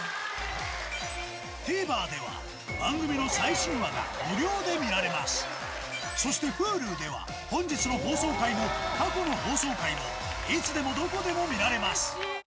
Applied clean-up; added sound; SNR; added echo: none; none; none; none.